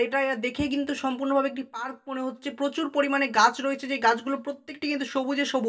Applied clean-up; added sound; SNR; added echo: none; none; none; reverberation time 0.2 s.